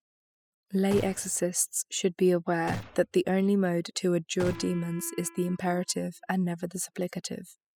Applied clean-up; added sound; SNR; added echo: classical method spectral subtraction.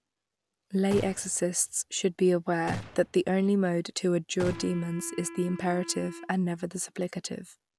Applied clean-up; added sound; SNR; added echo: none; Wind instrument, woodwind instrument + Gunshot, gunfire; 14 dB; none.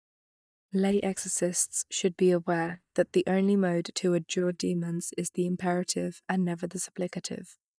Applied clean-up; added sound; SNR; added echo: neural mask model DeepFilterNet 3.